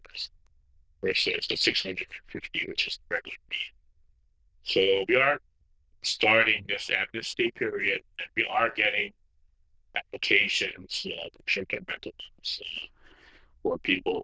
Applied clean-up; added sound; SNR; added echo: neural diffusion model UNIVERSE++.